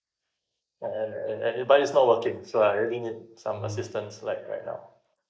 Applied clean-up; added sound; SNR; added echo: neural mask model Resemble Enhance denoiser.